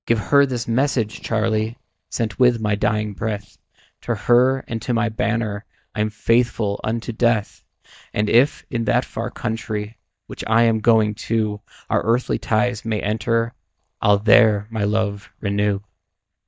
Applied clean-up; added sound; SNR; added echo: neural mask model DeepFilterNet 3.